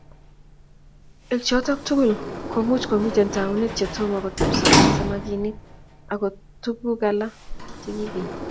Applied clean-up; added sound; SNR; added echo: none; Sliding door; 1 dB; none.